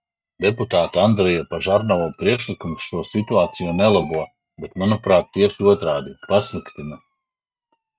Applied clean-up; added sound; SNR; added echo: neural mask model RNNoise.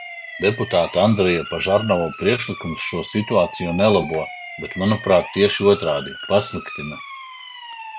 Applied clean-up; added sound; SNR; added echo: none; Siren; 14 dB; none.